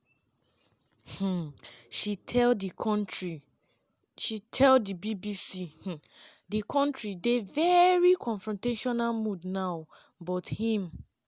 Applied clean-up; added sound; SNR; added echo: none; none; none; none.